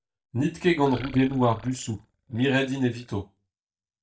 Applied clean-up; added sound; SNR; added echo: neural mask model DeepFilterNet 3.